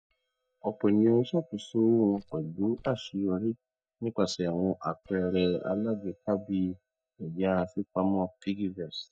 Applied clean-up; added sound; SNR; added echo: neural mask model DeepFilterNet 3.